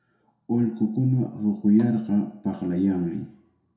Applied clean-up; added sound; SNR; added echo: none; none; none; reverberation time 0.6 s.